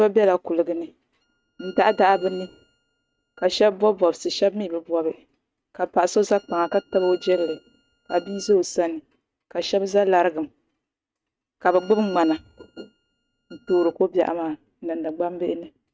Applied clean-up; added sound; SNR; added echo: neural mask model RNNoise.